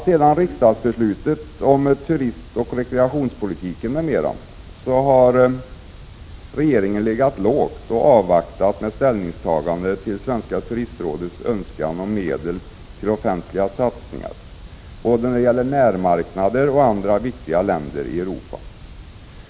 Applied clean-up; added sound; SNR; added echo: none; none; none; none.